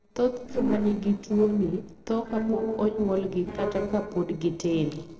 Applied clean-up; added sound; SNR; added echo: neural separator model SepFormer DNS4.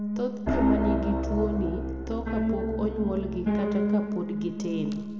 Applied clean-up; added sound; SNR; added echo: none; Piano; -3 dB; reverberation time 1.3 s.